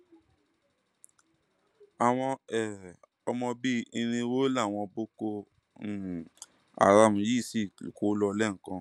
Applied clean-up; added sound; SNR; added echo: none; none; none; none.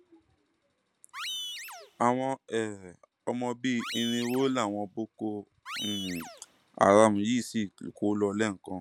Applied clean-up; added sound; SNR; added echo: none; Animal; 12 dB; none.